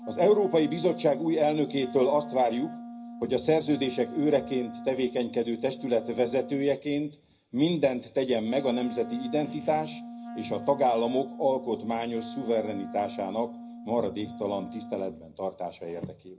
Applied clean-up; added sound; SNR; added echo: none; Wind instrument, woodwind instrument; 13 dB; reverberation time 0.4 s.